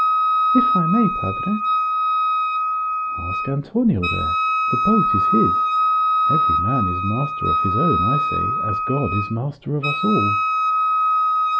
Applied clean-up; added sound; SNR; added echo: none; Wind instrument, woodwind instrument; -4 dB; none.